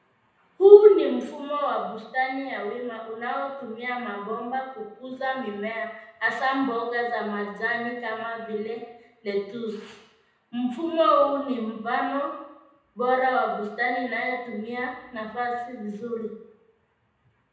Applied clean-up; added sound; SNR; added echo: none; none; none; reverberation time 0.9 s.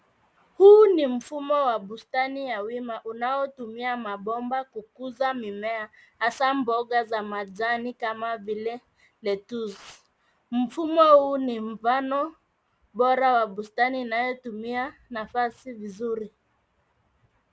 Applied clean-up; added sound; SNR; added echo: none; none; none; none.